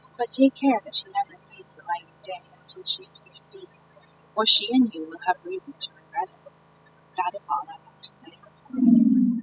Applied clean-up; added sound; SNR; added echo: classical method spectral subtraction.